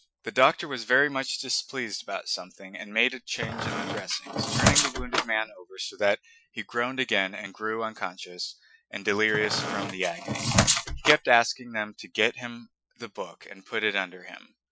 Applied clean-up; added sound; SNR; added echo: classical method Wiener filter.